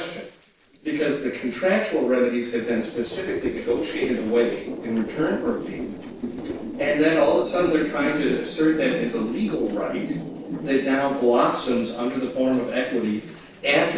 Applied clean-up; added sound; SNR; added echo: neural separator model SepFormer DNS4.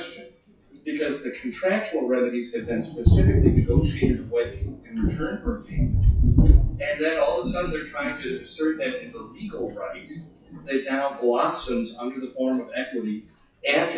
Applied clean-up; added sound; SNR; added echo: classical method WPE with log-MMSE.